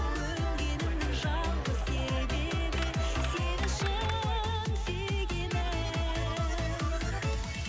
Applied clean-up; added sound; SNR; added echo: none; Clapping; 11 dB; none.